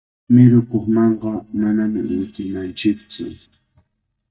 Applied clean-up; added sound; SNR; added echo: neural mask model DeepFilterNet 3.